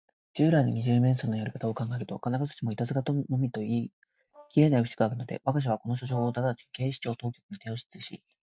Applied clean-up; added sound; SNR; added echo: neural mask model DeepFilterNet 3.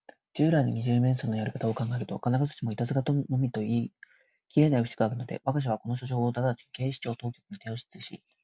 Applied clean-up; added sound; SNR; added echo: none; none; none; none.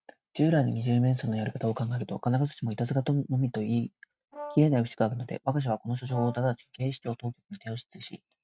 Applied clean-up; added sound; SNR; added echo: neural mask model RNNoise.